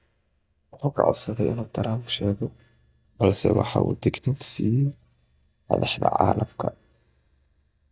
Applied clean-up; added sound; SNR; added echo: neural mask model DeepFilterNet 3.